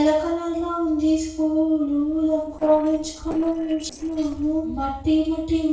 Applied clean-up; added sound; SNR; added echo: neural separator model SepFormer DNS4.